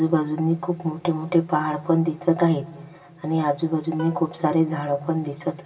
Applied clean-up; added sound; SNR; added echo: none; Plucked string instrument; 19 dB; reverberation time 2.2 s.